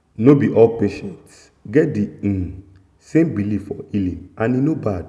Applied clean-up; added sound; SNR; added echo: none; none; none; none.